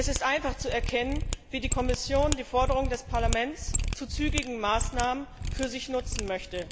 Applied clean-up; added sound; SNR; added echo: none; Mechanisms; 1 dB; none.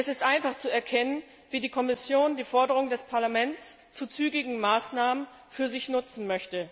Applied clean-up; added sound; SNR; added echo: none; none; none; none.